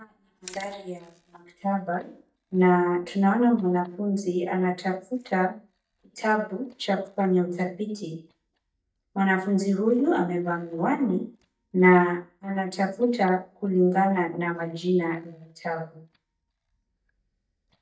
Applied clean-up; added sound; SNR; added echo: neural mask model DeepFilterNet 3.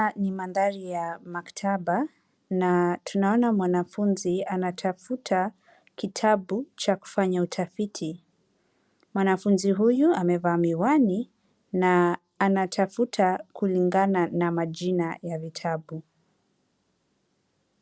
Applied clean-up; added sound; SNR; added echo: none; none; none; none.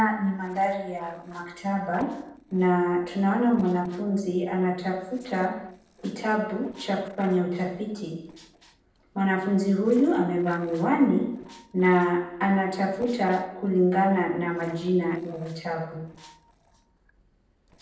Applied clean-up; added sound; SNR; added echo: neural separator model SepFormer DNS4.